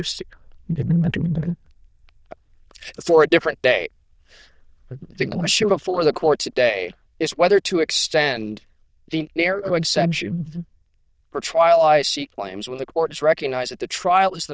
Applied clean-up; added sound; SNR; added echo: neural diffusion model UNIVERSE++.